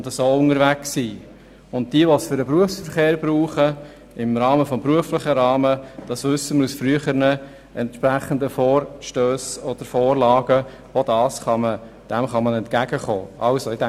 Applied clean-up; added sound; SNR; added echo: none; none; none; none.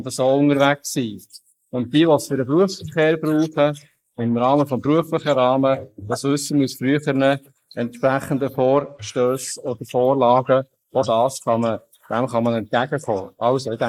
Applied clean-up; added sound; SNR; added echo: neural mask model Resemble Enhance denoiser.